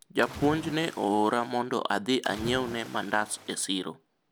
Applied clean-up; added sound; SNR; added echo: none; Splash, splatter; 15 dB; none.